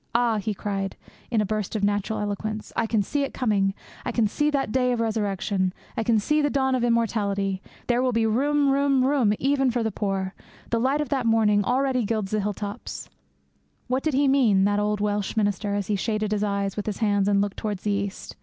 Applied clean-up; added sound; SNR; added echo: none; none; none; none.